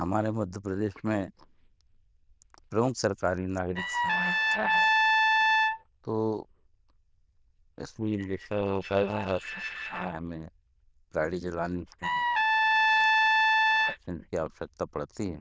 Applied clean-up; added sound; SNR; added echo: neural diffusion model UNIVERSE++.